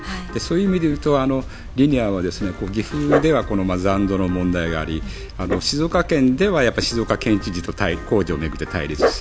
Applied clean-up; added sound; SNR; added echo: none; Dog; 8 dB; none.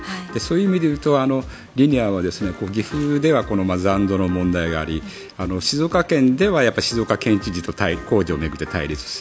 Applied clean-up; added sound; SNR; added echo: none; none; none; none.